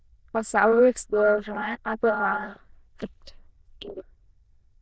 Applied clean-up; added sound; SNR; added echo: neural diffusion model UNIVERSE++.